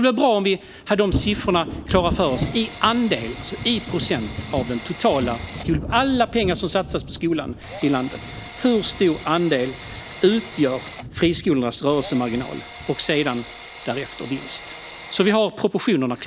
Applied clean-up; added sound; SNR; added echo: none; Drill + Thunder; 11 dB; none.